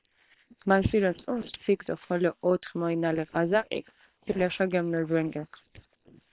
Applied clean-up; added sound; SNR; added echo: neural separator model SepFormer WHAM!.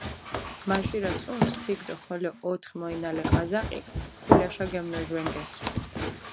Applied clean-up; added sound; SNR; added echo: none; Run; -2 dB; none.